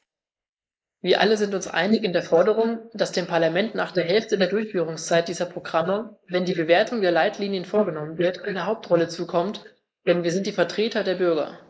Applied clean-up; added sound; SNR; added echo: neural mask model Resemble Enhance denoiser.